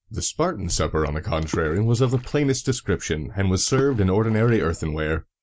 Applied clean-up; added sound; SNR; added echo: none; Water / Splash, splatter; 16 dB; none.